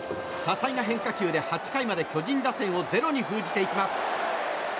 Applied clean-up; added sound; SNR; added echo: none; Wind instrument, woodwind instrument; 14 dB; none.